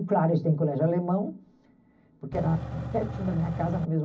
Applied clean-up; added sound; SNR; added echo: none; Engine / Truck / Car; 7 dB; reverberation time 0.4 s.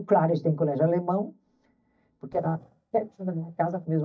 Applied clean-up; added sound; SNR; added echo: neural mask model DeepFilterNet 3.